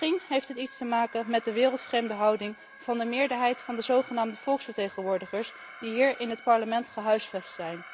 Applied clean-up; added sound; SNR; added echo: none; Alarm; 19 dB; none.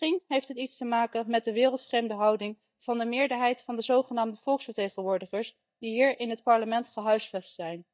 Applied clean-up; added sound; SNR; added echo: neural mask model DeepFilterNet 3.